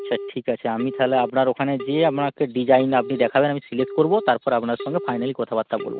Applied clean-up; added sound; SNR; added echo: neural mask model RNNoise.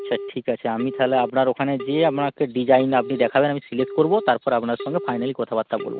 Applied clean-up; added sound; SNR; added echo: none; Telephone; 13 dB; none.